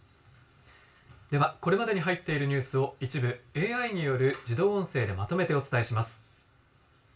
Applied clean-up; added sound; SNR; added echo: none; none; none; reverberation time 0.2 s.